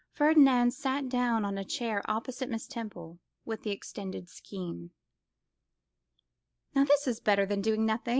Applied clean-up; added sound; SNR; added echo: none; none; none; none.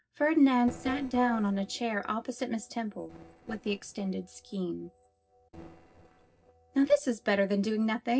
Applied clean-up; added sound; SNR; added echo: neural separator model SepFormer DNS4.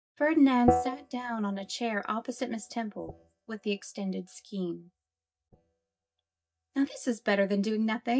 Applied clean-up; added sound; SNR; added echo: neural mask model DeepFilterNet 3.